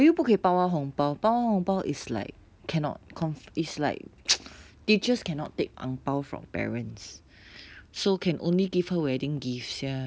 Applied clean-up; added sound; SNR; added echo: none; none; none; none.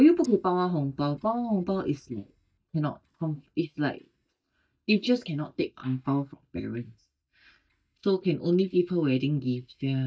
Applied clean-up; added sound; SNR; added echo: neural mask model DeepFilterNet 3.